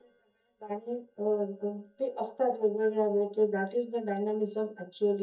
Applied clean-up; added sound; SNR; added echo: neural mask model DeepFilterNet 3.